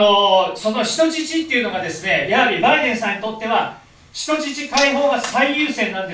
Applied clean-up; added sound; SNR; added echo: none; none; none; reverberation time 0.3 s.